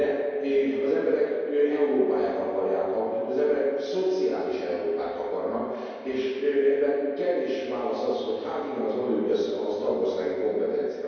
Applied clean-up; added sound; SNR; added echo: none; none; none; reverberation time 2.2 s.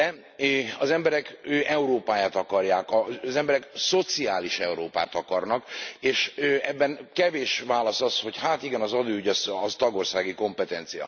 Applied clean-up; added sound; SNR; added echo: none; none; none; none.